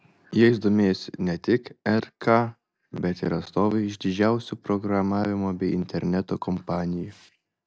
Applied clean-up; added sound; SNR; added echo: none; none; none; none.